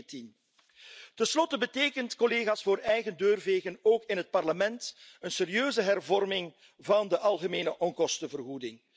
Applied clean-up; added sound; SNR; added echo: none; none; none; none.